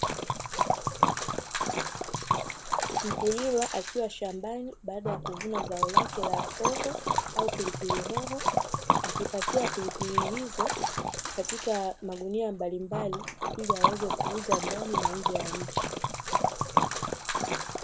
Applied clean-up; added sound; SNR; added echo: none; Liquid; -4 dB; none.